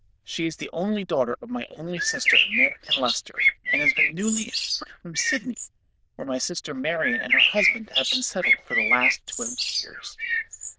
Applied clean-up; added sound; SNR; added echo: neural diffusion model UNIVERSE++.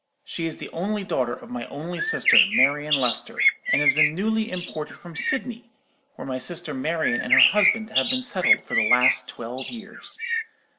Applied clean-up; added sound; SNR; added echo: none; Bird; -4 dB; none.